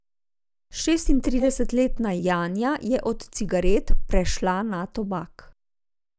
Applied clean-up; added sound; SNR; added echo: neural mask model Resemble Enhance denoiser.